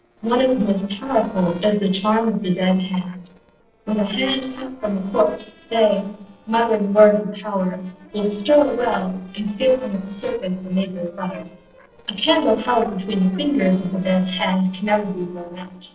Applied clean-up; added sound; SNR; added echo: neural separator model SepFormer DNS4.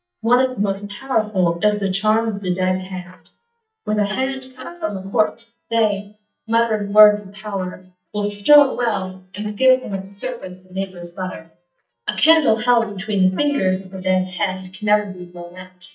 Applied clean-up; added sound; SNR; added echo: neural mask model DeepFilterNet 3.